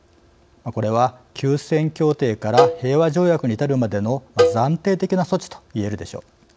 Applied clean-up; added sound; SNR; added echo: none; Cowbell; 3 dB; none.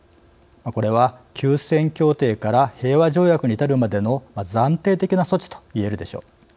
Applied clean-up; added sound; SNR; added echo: none; none; none; none.